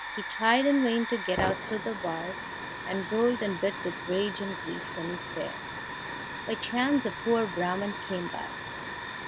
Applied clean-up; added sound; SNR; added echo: none; Hiss / Fire; 6 dB; none.